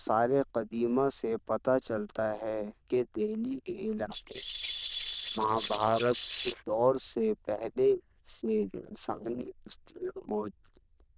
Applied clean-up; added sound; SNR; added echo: neural diffusion model UNIVERSE++.